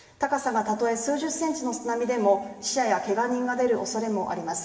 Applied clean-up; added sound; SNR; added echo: none; none; none; reverberation time 2.8 s.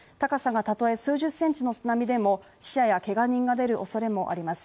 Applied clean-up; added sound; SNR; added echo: none; none; none; none.